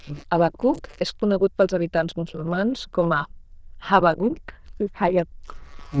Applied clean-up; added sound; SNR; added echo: neural diffusion model UNIVERSE++.